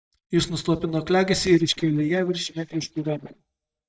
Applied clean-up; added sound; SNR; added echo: neural mask model DeepFilterNet 3.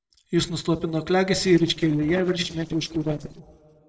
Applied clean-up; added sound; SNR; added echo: neural separator model SepFormer DNS4.